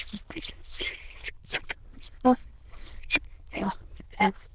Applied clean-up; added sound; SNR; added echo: neural diffusion model UNIVERSE++.